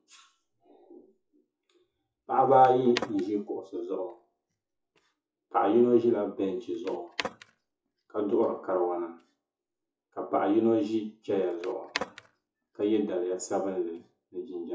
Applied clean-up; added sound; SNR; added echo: classical method WPE with log-MMSE.